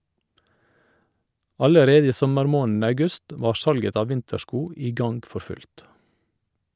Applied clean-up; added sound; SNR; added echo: none; none; none; none.